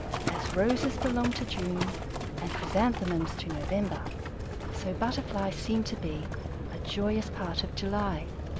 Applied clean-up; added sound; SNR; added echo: none; Livestock, farm animals, working animals; 2 dB; none.